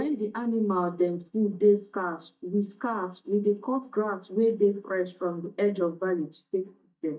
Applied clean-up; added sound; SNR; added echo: neural mask model DeepFilterNet 3.